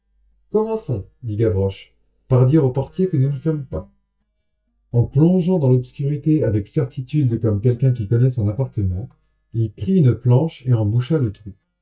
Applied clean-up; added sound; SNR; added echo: neural mask model DeepFilterNet 3.